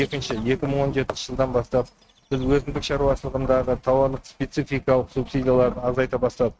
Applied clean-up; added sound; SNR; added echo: neural mask model RNNoise.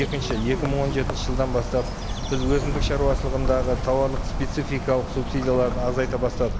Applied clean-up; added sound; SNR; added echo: none; Bird; 1 dB; none.